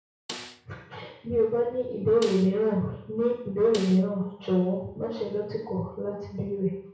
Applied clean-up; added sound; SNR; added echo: none; Snare drum; 17 dB; reverberation time 0.6 s.